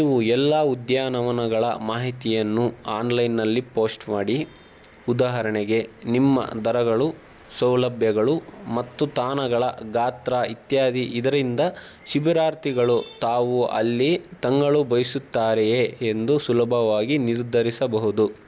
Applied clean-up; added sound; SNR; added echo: none; none; none; none.